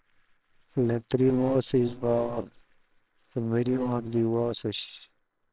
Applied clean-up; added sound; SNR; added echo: neural separator model SepFormer WHAMR!.